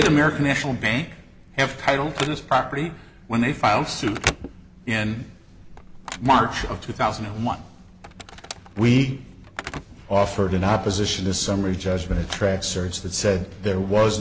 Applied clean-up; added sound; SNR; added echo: none; Telephone; 14 dB; none.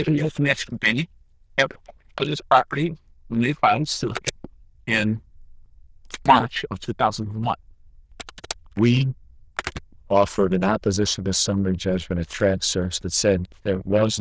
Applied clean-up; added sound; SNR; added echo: neural diffusion model UNIVERSE++.